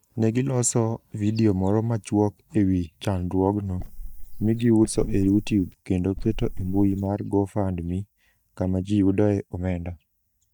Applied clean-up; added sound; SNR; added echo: neural mask model DeepFilterNet 3.